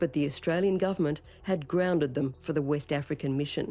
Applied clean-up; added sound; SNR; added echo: none; none; none; none.